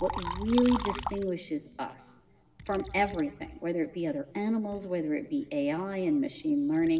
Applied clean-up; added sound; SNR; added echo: none; Liquid; 11 dB; reverberation time 1.7 s.